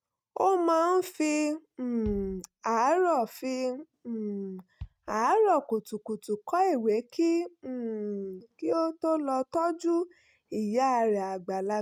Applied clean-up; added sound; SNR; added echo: neural mask model RNNoise.